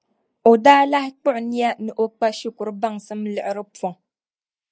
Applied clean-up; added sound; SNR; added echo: neural mask model Resemble Enhance denoiser.